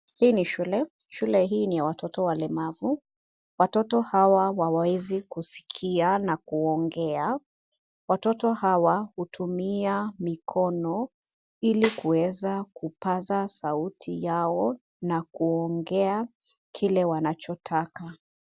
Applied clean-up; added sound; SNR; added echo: none; Snare drum; 12 dB; none.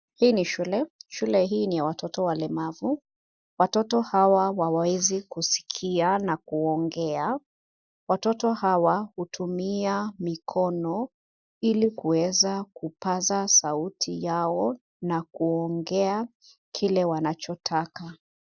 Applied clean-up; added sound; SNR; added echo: neural mask model Resemble Enhance denoiser.